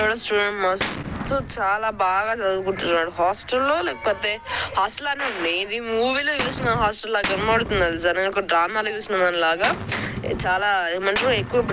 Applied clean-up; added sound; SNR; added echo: none; Gunshot, gunfire; 10 dB; none.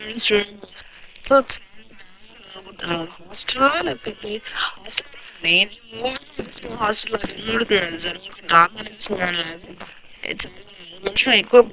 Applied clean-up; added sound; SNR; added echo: neural separator model SepFormer WHAM!.